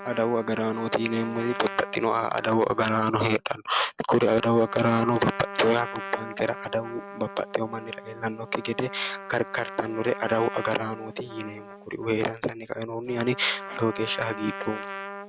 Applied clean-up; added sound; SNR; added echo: none; Trumpet; 12 dB; none.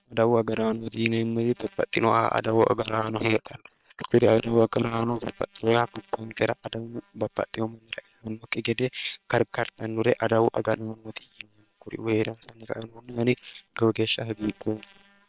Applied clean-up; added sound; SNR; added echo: neural separator model SepFormer WHAM!.